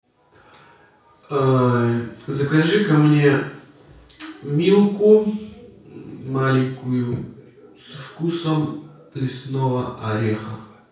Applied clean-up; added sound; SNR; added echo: none; none; none; reverberation time 0.6 s.